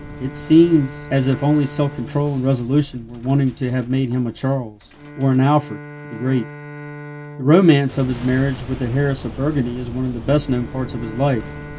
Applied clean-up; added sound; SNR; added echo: none; Boom + Bowed string instrument; 15 dB; none.